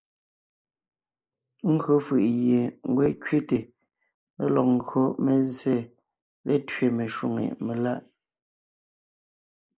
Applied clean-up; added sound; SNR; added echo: neural mask model Resemble Enhance denoiser.